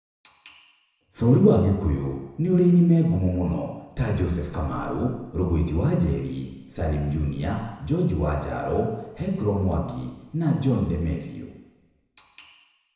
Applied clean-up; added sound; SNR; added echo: none; none; none; reverberation time 1.0 s.